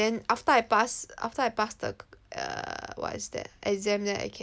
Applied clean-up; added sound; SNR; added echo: none; none; none; none.